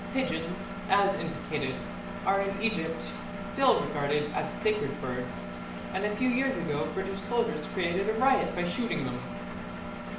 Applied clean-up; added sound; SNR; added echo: none; Engine; 7 dB; reverberation time 0.6 s.